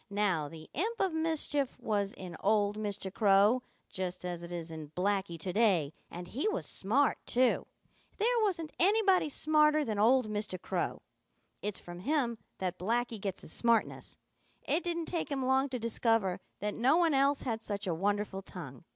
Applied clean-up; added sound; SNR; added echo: none; none; none; none.